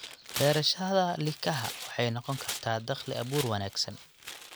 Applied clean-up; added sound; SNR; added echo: none; Tearing; 11 dB; none.